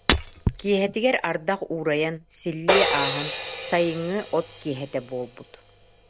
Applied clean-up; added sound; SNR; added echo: none; Shatter + Crash cymbal; 3 dB; none.